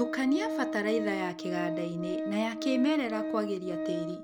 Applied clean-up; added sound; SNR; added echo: none; Organ; 3 dB; none.